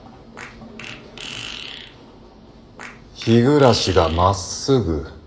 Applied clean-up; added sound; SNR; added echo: none; Fart; 16 dB; reverberation time 0.7 s.